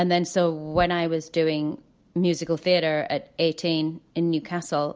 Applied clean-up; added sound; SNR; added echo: none; none; none; none.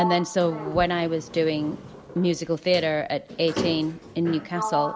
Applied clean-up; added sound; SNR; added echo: none; Sliding door; 9 dB; none.